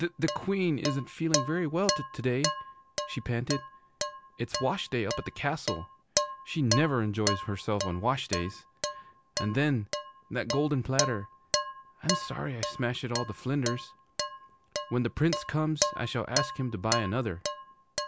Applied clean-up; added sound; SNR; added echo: none; Dishes, pots, and pans; 4 dB; none.